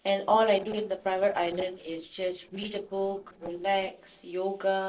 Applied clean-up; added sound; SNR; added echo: neural separator model SepFormer DNS4.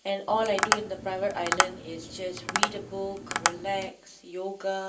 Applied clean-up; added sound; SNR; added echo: none; Tap; -2 dB; reverberation time 0.3 s.